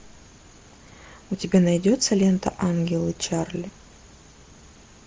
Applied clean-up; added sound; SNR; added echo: none; none; none; none.